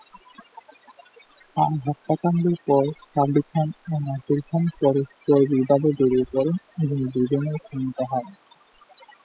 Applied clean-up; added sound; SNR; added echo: classical method spectral subtraction.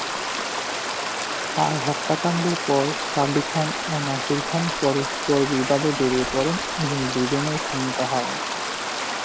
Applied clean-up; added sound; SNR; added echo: none; Stream; 2 dB; none.